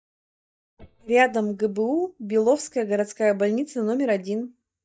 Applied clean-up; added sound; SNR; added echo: neural mask model DeepFilterNet 3.